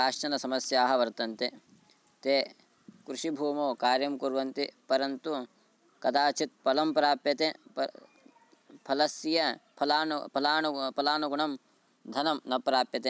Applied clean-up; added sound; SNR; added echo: none; none; none; none.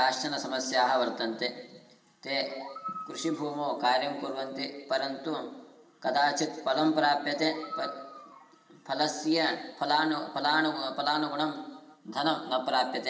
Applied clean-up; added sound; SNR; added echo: none; Animal; 14 dB; reverberation time 1.2 s.